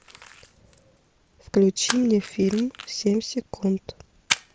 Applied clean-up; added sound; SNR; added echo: none; Splash, splatter; 10 dB; none.